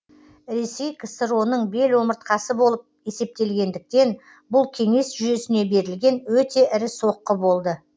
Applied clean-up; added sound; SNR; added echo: none; none; none; none.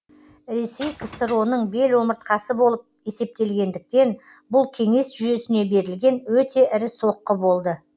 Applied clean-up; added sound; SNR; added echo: none; Shatter / Crushing; 20 dB; none.